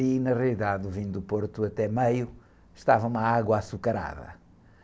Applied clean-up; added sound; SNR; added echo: none; none; none; none.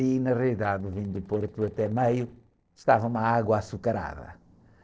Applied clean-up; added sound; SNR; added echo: neural separator model SepFormer DNS4.